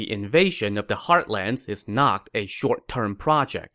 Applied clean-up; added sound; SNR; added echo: none; none; none; none.